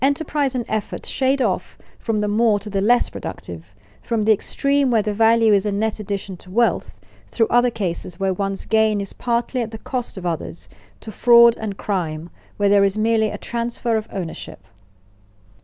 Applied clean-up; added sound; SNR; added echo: none; none; none; none.